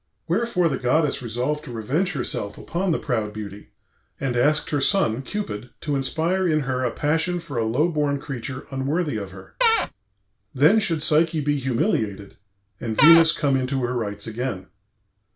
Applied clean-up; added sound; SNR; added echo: none; Cupboard open or close / Door; -2 dB; none.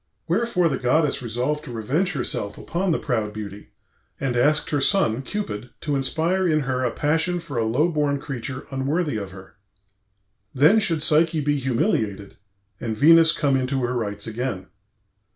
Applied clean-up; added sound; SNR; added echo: none; none; none; none.